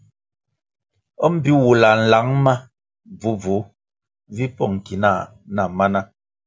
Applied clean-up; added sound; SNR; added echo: none; none; none; none.